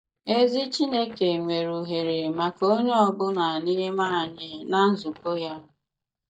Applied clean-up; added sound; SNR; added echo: neural mask model DeepFilterNet 3.